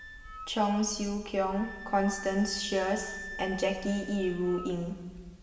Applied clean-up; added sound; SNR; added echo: none; Wind instrument, woodwind instrument; 14 dB; reverberation time 1.3 s.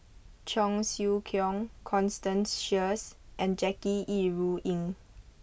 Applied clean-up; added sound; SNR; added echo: none; none; none; none.